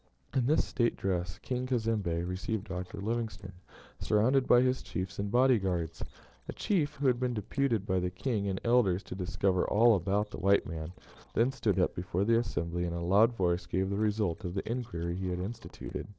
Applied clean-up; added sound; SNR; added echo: neural separator model SepFormer DNS4.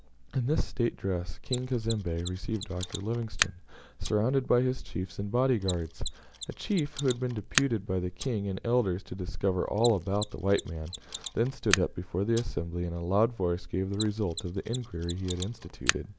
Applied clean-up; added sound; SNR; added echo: none; Mechanisms; 10 dB; none.